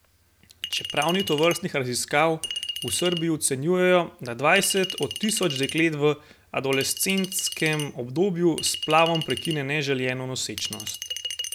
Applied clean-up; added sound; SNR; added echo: none; Chink, clink; 10 dB; none.